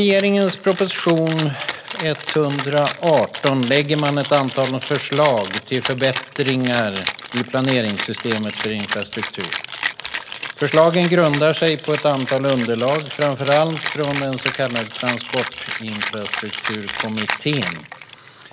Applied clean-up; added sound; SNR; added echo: none; Rattle (instrument); 8 dB; none.